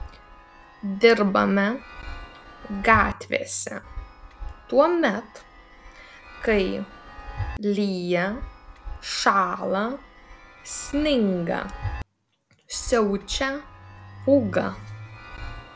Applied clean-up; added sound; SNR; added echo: none; Chime; 13 dB; none.